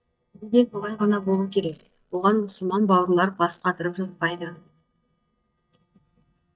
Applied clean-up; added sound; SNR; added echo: neural mask model DeepFilterNet 3.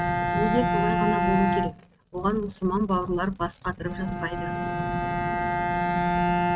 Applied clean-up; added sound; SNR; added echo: neural mask model RNNoise.